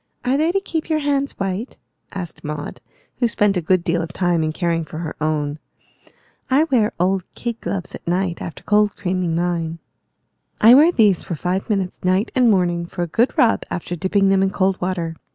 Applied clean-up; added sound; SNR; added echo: none; none; none; none.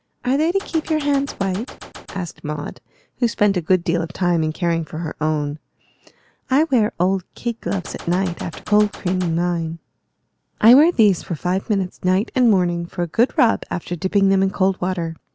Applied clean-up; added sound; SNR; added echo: none; Gunshot, gunfire; 16 dB; none.